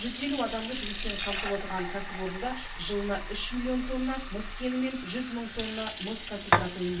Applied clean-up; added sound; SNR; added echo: none; Fill (with liquid) / Sink (filling or washing); 1 dB; reverberation time 0.3 s.